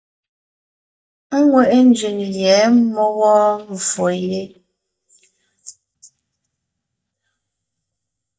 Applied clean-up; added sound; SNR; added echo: neural mask model DeepFilterNet 3.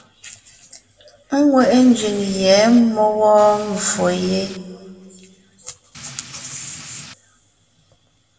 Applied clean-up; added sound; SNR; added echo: none; Rain; 18 dB; reverberation time 1.5 s.